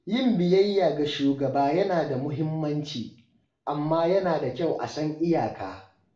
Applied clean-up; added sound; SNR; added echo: none; none; none; reverberation time 0.4 s.